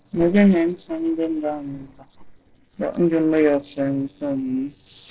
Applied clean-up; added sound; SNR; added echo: neural separator model SepFormer DNS4.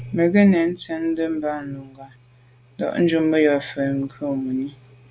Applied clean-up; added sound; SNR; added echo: none; none; none; none.